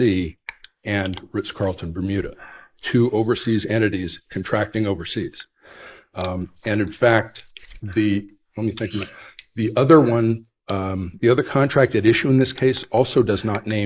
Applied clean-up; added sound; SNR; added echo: neural mask model Resemble Enhance denoiser.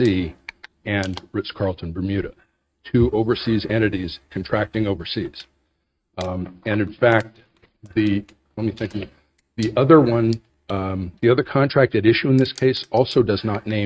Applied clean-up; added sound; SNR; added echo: neural mask model RNNoise.